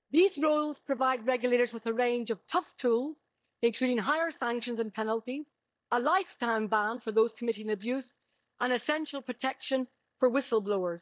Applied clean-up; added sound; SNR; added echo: neural mask model DeepFilterNet 3.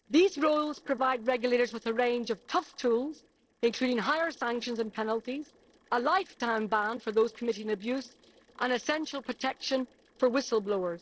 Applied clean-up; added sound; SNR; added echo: neural separator model SepFormer DNS4.